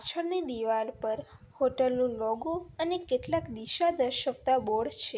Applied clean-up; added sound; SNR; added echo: none; none; none; none.